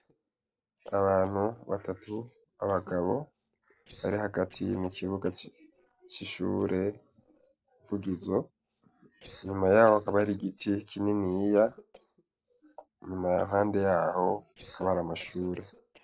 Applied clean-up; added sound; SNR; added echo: neural separator model SepFormer DNS4.